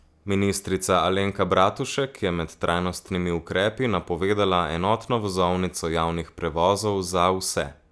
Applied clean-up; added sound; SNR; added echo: none; none; none; none.